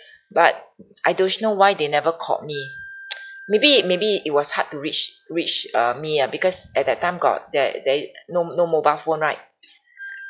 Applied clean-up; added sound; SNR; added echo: classical method log-MMSE.